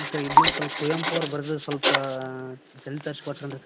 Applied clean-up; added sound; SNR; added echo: none; Drip + Writing; -4 dB; none.